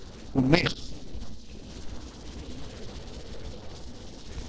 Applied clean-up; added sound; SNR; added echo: neural separator model SepFormer DNS4.